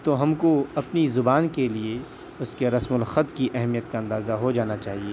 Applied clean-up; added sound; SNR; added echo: none; none; none; none.